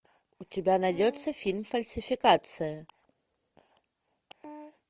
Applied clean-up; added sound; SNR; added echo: none; none; none; none.